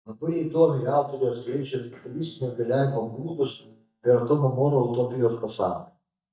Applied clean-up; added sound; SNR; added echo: neural mask model DeepFilterNet 3.